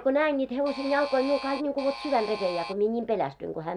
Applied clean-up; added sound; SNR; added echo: none; Alarm; 11 dB; none.